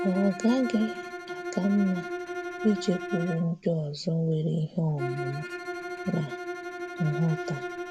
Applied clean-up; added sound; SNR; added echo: none; Bowed string instrument; 8 dB; none.